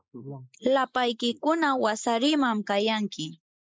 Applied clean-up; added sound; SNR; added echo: neural mask model Resemble Enhance denoiser.